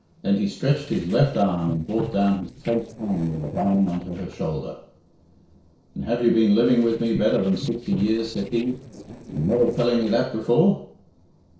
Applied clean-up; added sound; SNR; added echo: neural separator model SepFormer DNS4.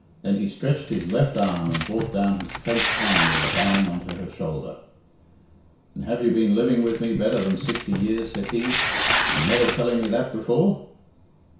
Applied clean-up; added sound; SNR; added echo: none; Tearing; 1 dB; reverberation time 0.6 s.